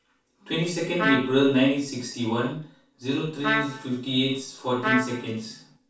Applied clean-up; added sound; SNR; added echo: none; Trumpet; 4 dB; reverberation time 0.3 s.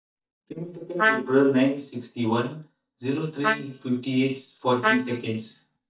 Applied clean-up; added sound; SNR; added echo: neural mask model DeepFilterNet 3.